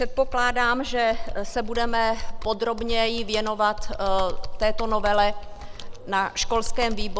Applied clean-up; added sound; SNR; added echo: none; Computer keyboard; 2 dB; none.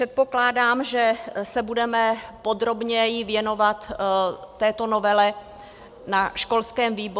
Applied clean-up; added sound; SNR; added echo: none; none; none; none.